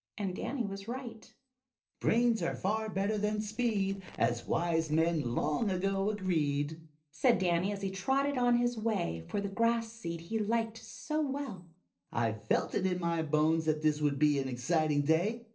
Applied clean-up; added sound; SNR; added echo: neural separator model SepFormer DNS4.